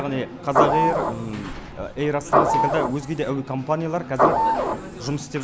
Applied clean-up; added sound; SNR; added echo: none; Printer / Engine; -5 dB; none.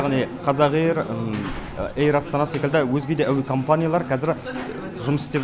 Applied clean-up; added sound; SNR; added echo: none; none; none; none.